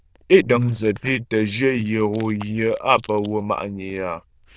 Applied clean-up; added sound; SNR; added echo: neural diffusion model UNIVERSE++.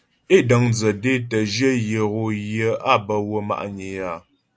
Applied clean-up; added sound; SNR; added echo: none; none; none; none.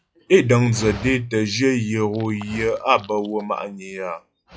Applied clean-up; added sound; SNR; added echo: classical method log-MMSE.